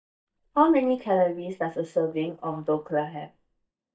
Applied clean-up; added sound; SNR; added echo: neural mask model DeepFilterNet 3.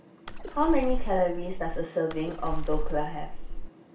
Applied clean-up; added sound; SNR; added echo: none; Splash, splatter; -2 dB; reverberation time 0.3 s.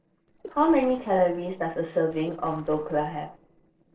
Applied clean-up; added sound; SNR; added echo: neural separator model SepFormer DNS4.